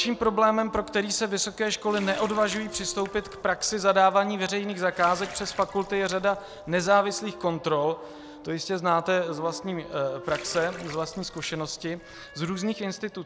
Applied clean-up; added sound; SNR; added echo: none; Water tap, faucet + Wind instrument, woodwind instrument; 18 dB; none.